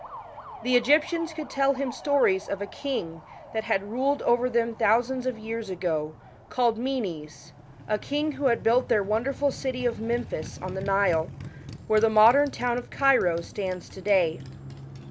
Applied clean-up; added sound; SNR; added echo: none; Motorcycle; 16 dB; none.